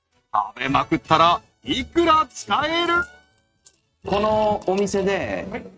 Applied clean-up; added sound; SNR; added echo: neural mask model RNNoise.